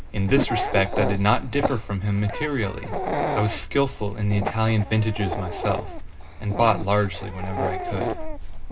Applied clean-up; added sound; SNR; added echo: none; Dog; 4 dB; reverberation time 0.2 s.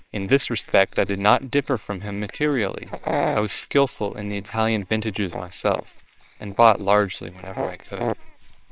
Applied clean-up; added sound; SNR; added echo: neural separator model SepFormer WHAMR!.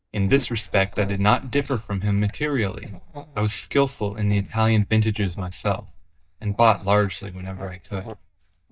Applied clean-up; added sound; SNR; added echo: neural mask model DeepFilterNet 3.